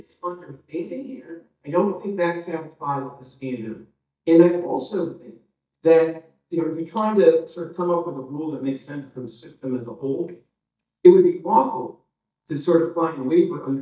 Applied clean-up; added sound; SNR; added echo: neural mask model DeepFilterNet 3.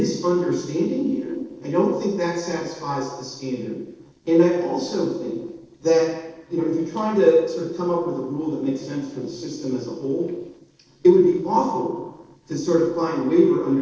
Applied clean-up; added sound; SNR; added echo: neural separator model SepFormer DNS4.